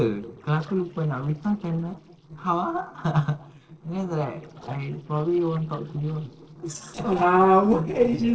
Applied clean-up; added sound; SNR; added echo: neural separator model SepFormer DNS4.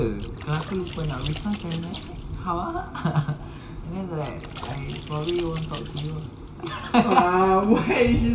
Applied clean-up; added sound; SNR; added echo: none; Splash, splatter; 18 dB; reverberation time 2.7 s.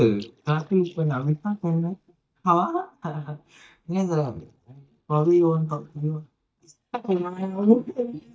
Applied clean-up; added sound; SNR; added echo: neural mask model DeepFilterNet 3.